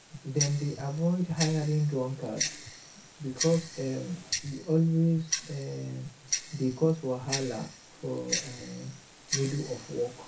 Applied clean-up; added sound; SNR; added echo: none; Tick-tock; 8 dB; reverberation time 0.3 s.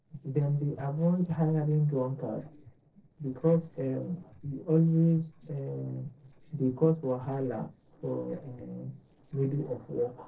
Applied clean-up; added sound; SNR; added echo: neural separator model SepFormer DNS4.